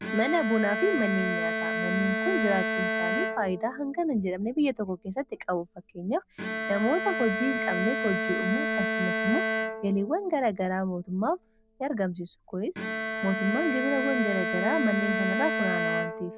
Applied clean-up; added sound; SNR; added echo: none; Bowed string instrument; 2 dB; none.